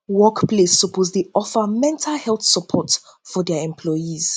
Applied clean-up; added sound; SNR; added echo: none; none; none; none.